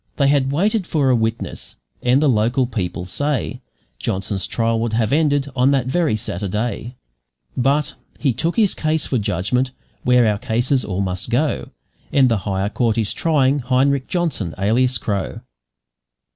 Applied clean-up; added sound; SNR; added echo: none; none; none; none.